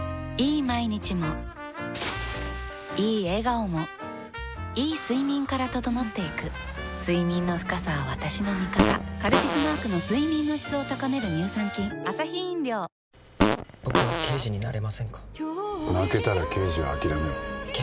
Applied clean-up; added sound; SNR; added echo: none; Fart; -1 dB; none.